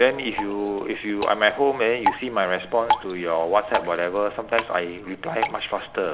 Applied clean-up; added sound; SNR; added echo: none; Drip; 7 dB; none.